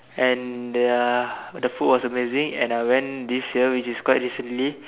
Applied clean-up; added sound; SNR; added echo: none; none; none; none.